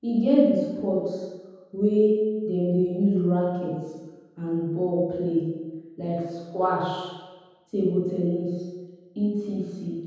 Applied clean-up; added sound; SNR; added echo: none; none; none; reverberation time 1.2 s.